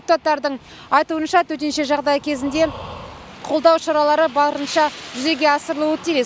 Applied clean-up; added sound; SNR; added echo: none; Breathing; 20 dB; none.